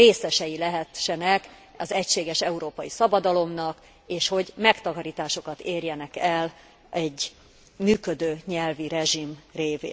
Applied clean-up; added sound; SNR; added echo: none; none; none; none.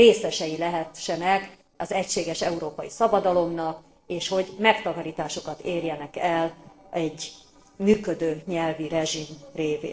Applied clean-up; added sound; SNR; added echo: neural separator model SepFormer DNS4.